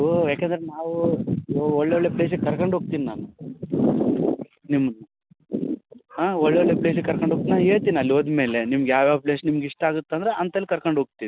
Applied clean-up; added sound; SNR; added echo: none; none; none; none.